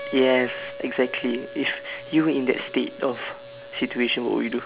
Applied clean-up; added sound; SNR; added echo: none; Wind instrument, woodwind instrument; 14 dB; none.